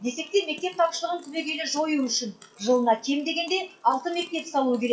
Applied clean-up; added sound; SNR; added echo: classical method WPE with log-MMSE.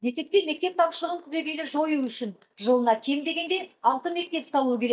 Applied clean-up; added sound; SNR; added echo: neural mask model DeepFilterNet 3.